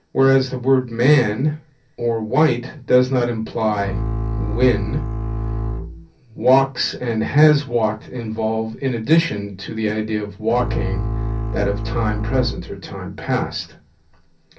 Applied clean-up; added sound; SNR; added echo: none; Bowed string instrument; 3 dB; reverberation time 0.3 s.